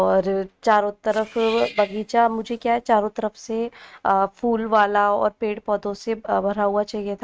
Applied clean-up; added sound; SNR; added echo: neural mask model RNNoise.